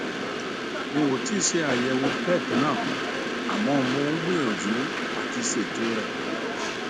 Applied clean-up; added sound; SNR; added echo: none; Train; 0 dB; none.